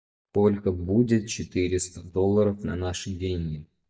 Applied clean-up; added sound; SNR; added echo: neural mask model DeepFilterNet 3.